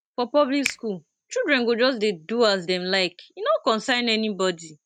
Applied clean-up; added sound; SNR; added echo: neural mask model RNNoise.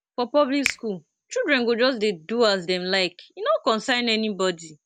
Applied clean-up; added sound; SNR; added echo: none; Finger snapping; 13 dB; none.